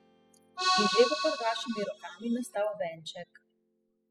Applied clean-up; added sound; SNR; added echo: classical method spectral subtraction.